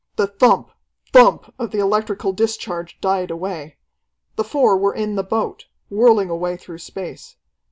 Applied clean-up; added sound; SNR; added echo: none; none; none; none.